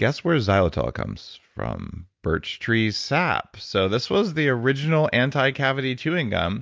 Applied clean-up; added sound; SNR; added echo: none; none; none; none.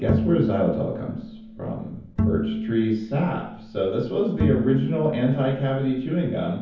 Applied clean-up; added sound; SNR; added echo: none; Bowed string instrument; 5 dB; reverberation time 0.7 s.